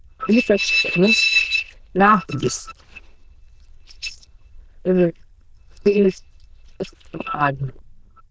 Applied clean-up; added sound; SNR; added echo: neural diffusion model UNIVERSE++.